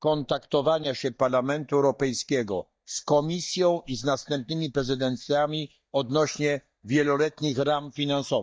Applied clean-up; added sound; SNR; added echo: neural mask model DeepFilterNet 3.